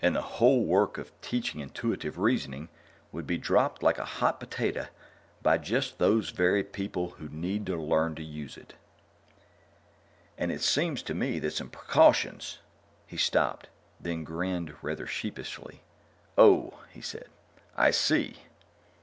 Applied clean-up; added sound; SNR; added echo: none; none; none; none.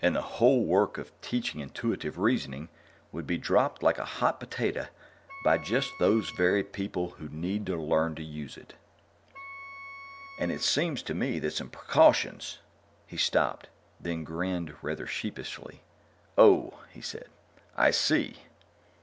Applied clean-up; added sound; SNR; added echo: none; Wind instrument, woodwind instrument; 18 dB; none.